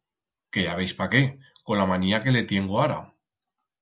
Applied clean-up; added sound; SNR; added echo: none; none; none; none.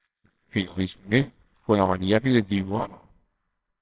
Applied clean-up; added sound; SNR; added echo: neural separator model SepFormer WHAMR!.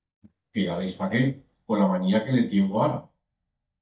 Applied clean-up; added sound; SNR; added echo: neural mask model DeepFilterNet 3.